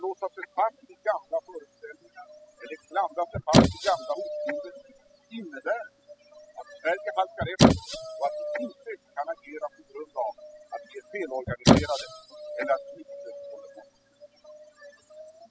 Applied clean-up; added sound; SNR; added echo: classical method spectral subtraction.